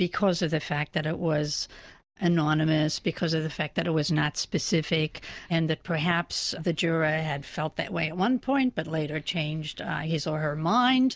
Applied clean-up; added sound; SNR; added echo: none; none; none; none.